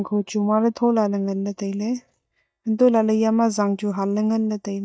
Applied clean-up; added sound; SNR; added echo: neural mask model DeepFilterNet 3.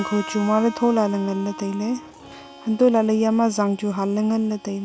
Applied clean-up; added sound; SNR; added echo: none; Harmonica; 17 dB; none.